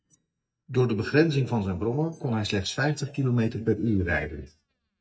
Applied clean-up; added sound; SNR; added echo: neural mask model DeepFilterNet 3.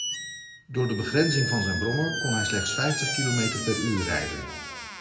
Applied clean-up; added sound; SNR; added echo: none; Squeak; 4 dB; reverberation time 1.4 s.